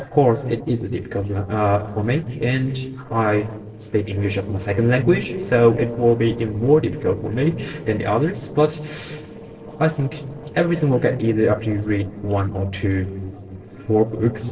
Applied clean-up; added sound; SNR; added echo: neural separator model SepFormer DNS4.